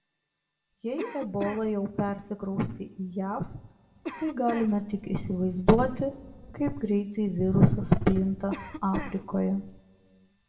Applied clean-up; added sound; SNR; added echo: none; Cough; 12 dB; reverberation time 1.0 s.